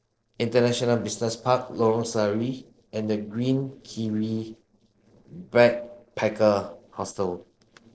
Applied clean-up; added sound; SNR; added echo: neural separator model SepFormer DNS4.